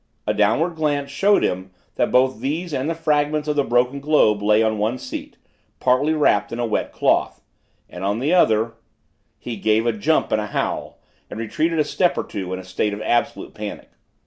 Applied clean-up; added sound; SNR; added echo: none; none; none; none.